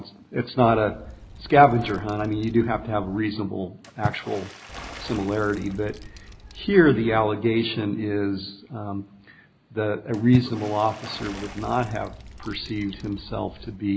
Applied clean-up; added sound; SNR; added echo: none; Wind + Water / Splash, splatter; 16 dB; none.